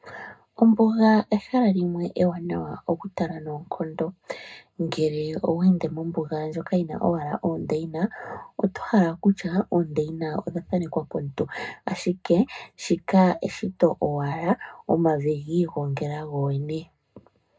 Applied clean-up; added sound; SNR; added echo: none; none; none; reverberation time 0.2 s.